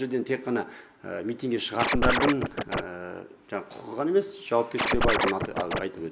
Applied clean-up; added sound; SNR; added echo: none; Scratching (performance technique); -3 dB; none.